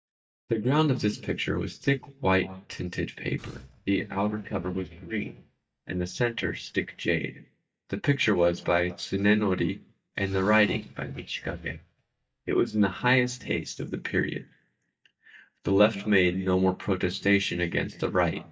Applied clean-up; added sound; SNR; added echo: neural mask model DeepFilterNet 3.